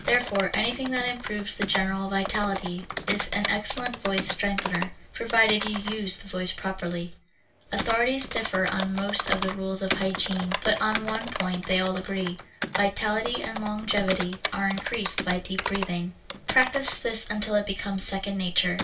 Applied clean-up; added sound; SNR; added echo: none; Computer keyboard; 7 dB; reverberation time 0.2 s.